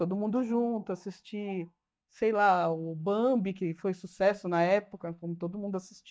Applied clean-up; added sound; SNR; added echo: neural mask model DeepFilterNet 3.